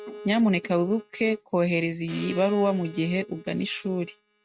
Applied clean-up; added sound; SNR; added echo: neural mask model RNNoise.